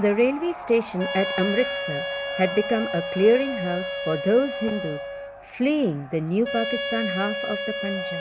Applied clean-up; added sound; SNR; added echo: none; Wind instrument, woodwind instrument; 6 dB; none.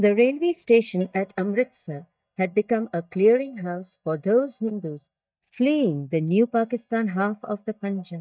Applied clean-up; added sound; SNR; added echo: neural mask model DeepFilterNet 3.